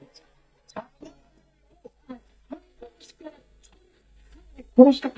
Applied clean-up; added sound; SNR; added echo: neural mask model DeepFilterNet 3.